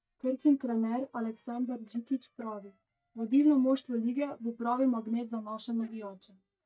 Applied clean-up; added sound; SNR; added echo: neural mask model DeepFilterNet 3.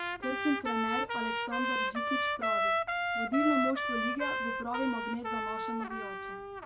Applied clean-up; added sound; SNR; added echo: none; Trumpet; -3 dB; reverberation time 0.2 s.